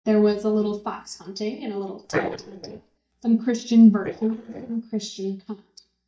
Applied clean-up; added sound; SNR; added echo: neural mask model DeepFilterNet 3.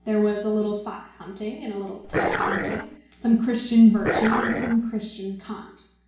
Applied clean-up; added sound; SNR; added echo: none; Dog; 2 dB; reverberation time 0.6 s.